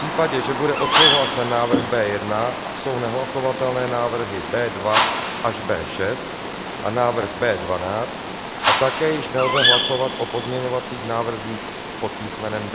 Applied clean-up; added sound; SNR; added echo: none; Whoosh, swoosh, swish + Bird vocalization, bird call, bird song; 0 dB; none.